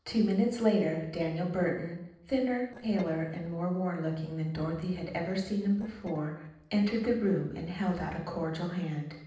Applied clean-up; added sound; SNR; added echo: neural separator model SepFormer DNS4.